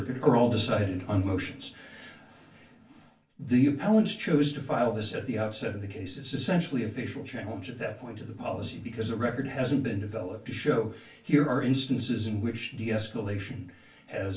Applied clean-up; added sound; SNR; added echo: none; none; none; reverberation time 0.2 s.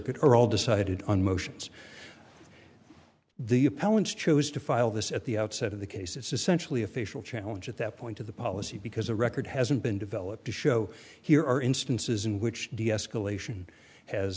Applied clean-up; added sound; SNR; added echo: none; none; none; none.